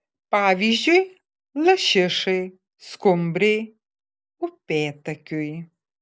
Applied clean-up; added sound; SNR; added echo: none; none; none; none.